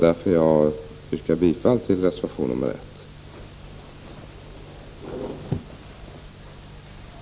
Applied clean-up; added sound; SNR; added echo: none; none; none; none.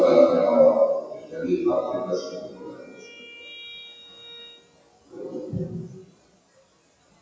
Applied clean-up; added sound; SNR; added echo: classical method WPE with log-MMSE.